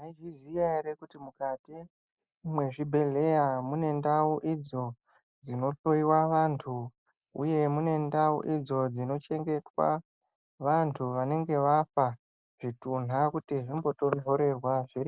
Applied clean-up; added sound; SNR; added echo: neural mask model Resemble Enhance denoiser.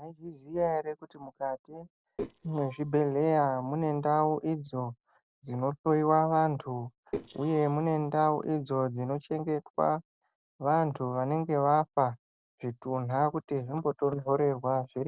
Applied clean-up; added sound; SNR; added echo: neural separator model SepFormer DNS4.